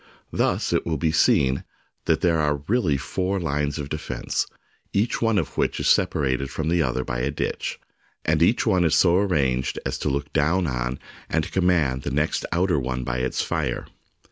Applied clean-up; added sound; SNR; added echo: none; none; none; none.